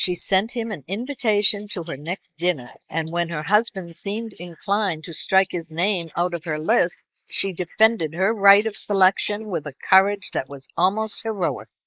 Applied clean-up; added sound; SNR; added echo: neural mask model Resemble Enhance denoiser.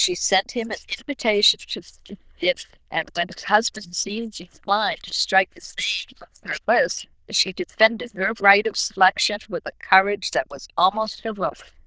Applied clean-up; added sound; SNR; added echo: neural diffusion model UNIVERSE++.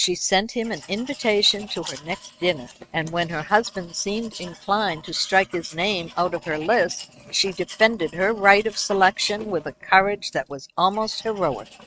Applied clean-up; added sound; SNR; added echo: neural mask model RNNoise.